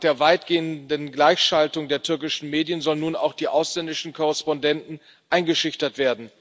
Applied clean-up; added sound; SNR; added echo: none; none; none; none.